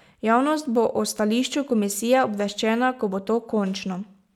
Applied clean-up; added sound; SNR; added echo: none; none; none; none.